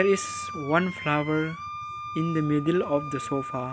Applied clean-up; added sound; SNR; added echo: none; Wind instrument, woodwind instrument; 10 dB; none.